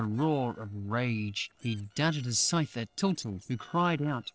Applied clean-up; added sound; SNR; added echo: neural separator model SepFormer DNS4.